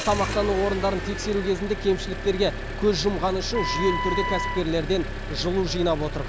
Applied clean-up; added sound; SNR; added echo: none; Engine + Wind instrument, woodwind instrument; 4 dB; none.